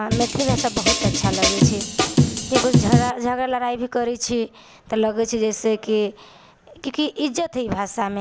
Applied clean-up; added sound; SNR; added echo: none; Drum kit; -4 dB; none.